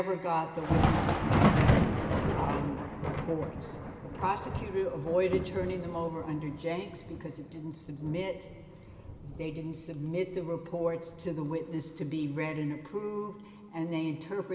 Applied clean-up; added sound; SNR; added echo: none; Thunder; -1 dB; reverberation time 2.3 s.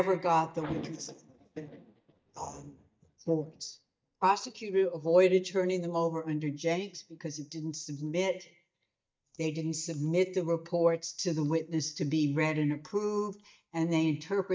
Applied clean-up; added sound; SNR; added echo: neural mask model DeepFilterNet 3.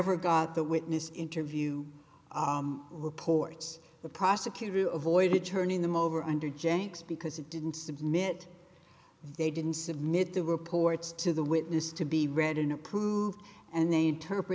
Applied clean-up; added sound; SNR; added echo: none; none; none; none.